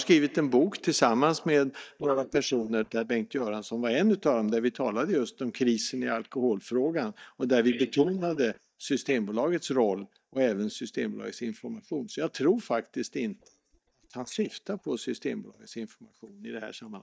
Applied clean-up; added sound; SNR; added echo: neural mask model DeepFilterNet 3.